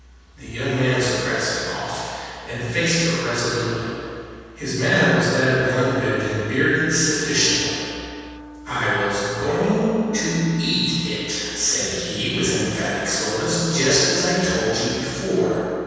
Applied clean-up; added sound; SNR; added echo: none; Wind instrument, woodwind instrument; 18 dB; reverberation time 2.1 s.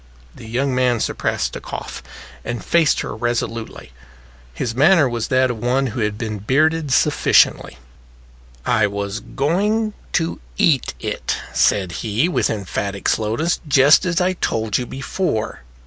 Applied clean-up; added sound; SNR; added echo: none; none; none; none.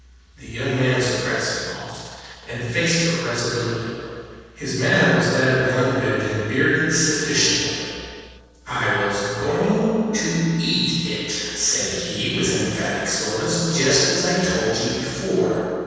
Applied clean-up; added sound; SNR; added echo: neural separator model SepFormer DNS4.